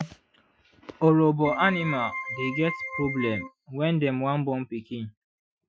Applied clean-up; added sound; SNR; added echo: classical method Wiener filter.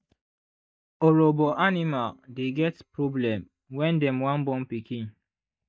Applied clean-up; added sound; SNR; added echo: neural mask model DeepFilterNet 3.